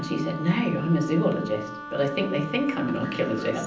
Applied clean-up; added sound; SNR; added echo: none; Wind instrument, woodwind instrument; 12 dB; reverberation time 0.6 s.